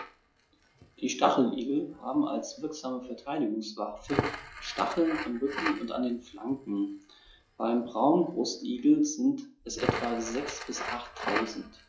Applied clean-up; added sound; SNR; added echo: classical method log-MMSE.